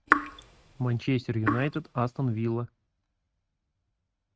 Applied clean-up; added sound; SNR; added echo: neural mask model RNNoise.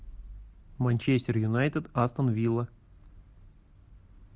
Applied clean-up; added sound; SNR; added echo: none; none; none; none.